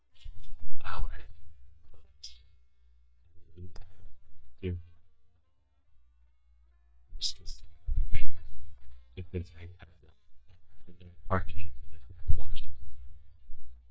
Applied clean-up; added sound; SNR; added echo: neural mask model DeepFilterNet 3.